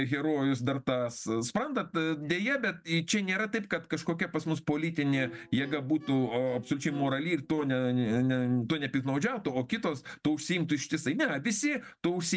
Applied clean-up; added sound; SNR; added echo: none; Bowed string instrument; 18 dB; none.